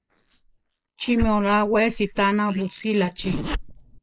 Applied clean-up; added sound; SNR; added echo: neural mask model Resemble Enhance denoiser.